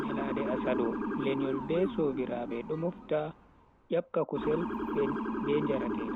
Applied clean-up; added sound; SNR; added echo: none; Motor vehicle (road) / Siren; 2 dB; none.